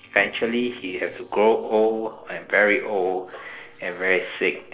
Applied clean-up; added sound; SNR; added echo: neural separator model SepFormer DNS4.